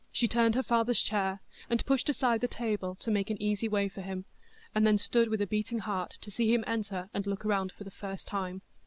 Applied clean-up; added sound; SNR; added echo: none; none; none; none.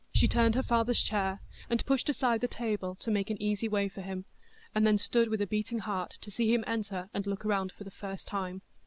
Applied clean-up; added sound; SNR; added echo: none; Boom; 6 dB; none.